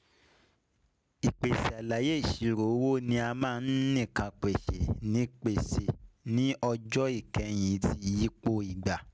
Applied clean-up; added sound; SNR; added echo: none; none; none; none.